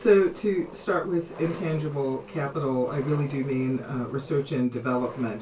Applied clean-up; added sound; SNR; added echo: none; Engine; 17 dB; reverberation time 0.1 s.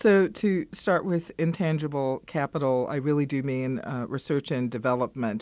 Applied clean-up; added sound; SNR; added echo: none; none; none; none.